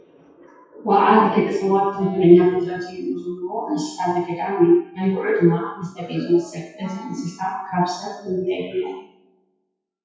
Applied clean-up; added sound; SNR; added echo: classical method WPE with log-MMSE.